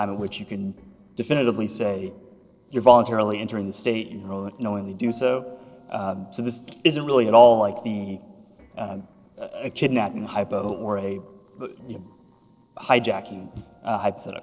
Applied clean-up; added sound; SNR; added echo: neural separator model SepFormer DNS4.